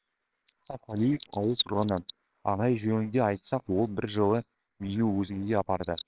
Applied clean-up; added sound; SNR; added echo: neural separator model SepFormer WHAMR!.